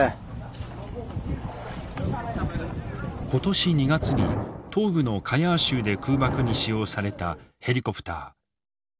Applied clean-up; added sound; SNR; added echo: none; none; none; none.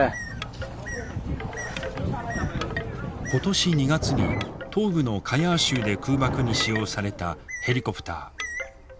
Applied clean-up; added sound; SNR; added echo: none; Wind chime / Wood + Bird; 11 dB; none.